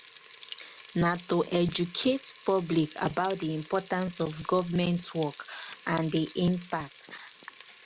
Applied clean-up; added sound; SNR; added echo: none; Frying (food); 14 dB; none.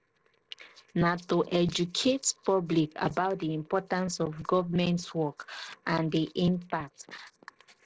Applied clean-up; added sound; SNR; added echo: neural separator model SepFormer DNS4.